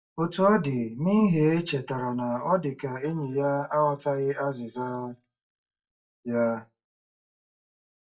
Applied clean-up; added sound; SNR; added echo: neural mask model DeepFilterNet 3.